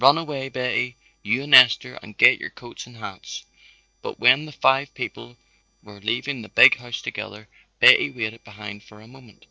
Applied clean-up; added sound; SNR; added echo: neural separator model SepFormer DNS4.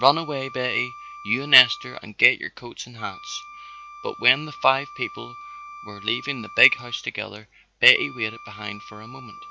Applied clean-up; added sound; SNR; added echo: none; Wind instrument, woodwind instrument; 16 dB; none.